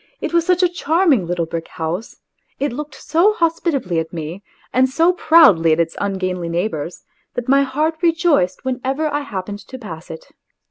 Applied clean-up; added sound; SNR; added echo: none; none; none; none.